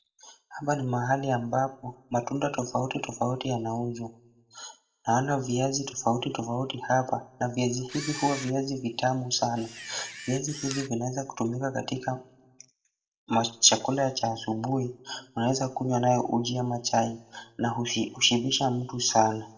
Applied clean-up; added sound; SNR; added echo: none; Camera; 13 dB; reverberation time 0.4 s.